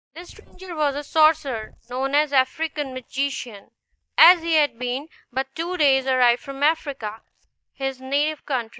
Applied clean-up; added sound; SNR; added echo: neural mask model DeepFilterNet 3.